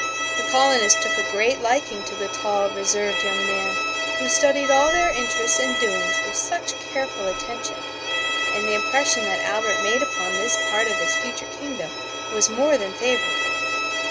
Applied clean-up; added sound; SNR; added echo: none; Bowed string instrument; 1 dB; none.